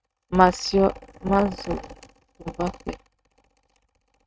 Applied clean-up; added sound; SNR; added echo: neural mask model RNNoise.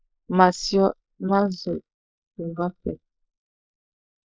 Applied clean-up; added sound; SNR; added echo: neural mask model Resemble Enhance denoiser.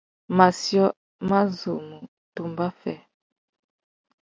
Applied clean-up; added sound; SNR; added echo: none; none; none; none.